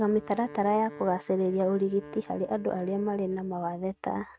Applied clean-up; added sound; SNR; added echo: neural mask model RNNoise.